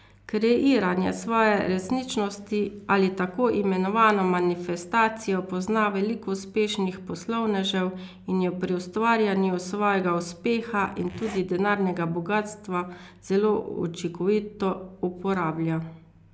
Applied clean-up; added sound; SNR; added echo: none; Zipper (clothing); 18 dB; none.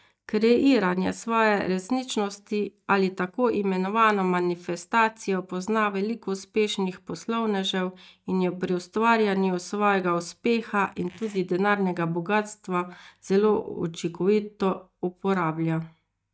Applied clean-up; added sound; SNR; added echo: neural mask model DeepFilterNet 3.